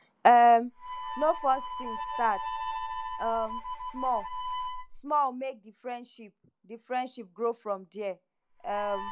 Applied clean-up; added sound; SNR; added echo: none; Harmonica; 9 dB; none.